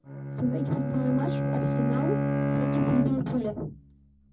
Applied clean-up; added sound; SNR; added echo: none; Bowed string instrument; -2 dB; reverberation time 0.4 s.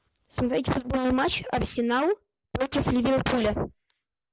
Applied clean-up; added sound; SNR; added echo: none; none; none; none.